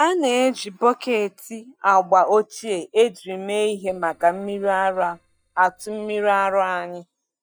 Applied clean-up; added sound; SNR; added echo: neural mask model DeepFilterNet 3.